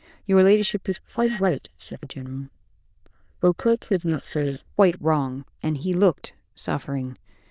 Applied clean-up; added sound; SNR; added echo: neural diffusion model UNIVERSE++.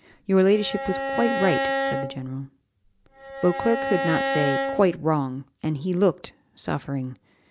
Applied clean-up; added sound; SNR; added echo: none; Bowed string instrument; 3 dB; none.